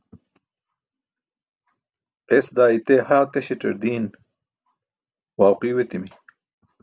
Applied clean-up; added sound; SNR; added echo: none; none; none; none.